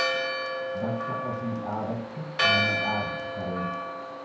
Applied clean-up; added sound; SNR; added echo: none; Church bell; -5 dB; reverberation time 0.9 s.